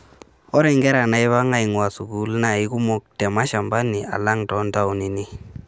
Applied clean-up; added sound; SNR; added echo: none; none; none; none.